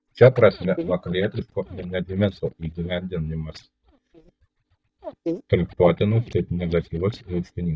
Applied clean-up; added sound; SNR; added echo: neural mask model DeepFilterNet 3.